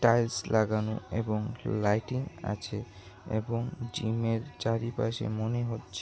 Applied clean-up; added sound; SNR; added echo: none; none; none; none.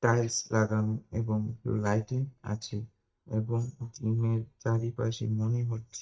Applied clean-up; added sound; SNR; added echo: neural mask model DeepFilterNet 3.